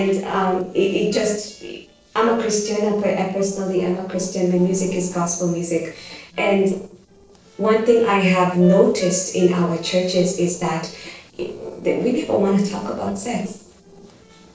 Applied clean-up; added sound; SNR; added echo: neural separator model SepFormer DNS4.